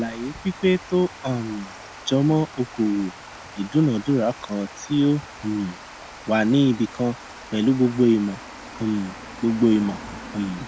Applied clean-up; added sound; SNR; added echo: none; Water; 16 dB; none.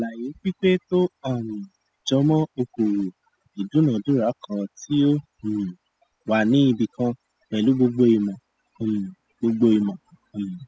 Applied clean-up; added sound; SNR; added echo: classical method spectral subtraction.